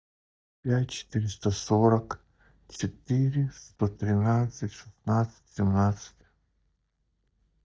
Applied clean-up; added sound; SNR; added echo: neural mask model DeepFilterNet 3.